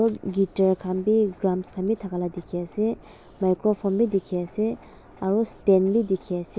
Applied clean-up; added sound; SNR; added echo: none; none; none; none.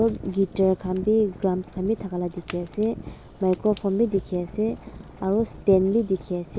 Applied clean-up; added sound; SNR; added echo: none; Fire; 15 dB; none.